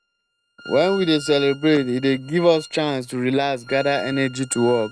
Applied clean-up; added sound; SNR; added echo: neural mask model RNNoise.